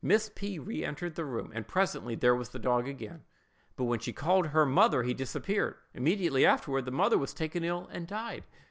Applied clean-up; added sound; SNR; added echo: none; none; none; none.